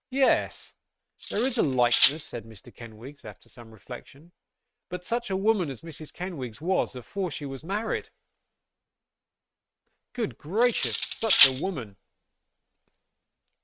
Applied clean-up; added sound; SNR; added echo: neural mask model RNNoise.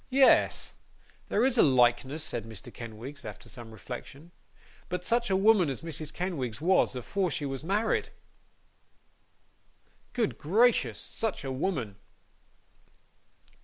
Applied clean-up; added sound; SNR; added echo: none; none; none; none.